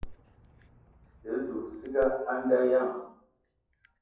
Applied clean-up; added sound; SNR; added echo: classical method WPE with log-MMSE.